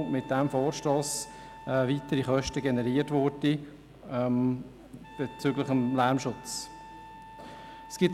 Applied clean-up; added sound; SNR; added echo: none; Wind instrument, woodwind instrument; 19 dB; none.